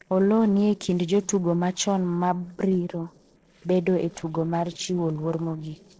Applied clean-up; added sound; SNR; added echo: neural separator model SepFormer DNS4.